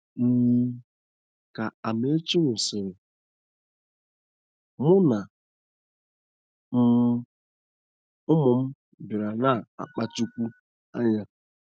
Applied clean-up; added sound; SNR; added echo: none; none; none; none.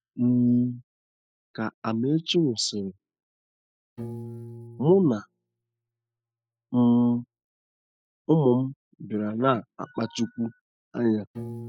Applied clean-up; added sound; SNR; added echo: classical method spectral subtraction.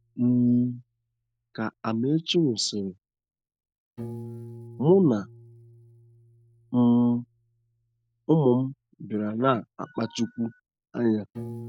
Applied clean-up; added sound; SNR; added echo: none; Piano; 19 dB; none.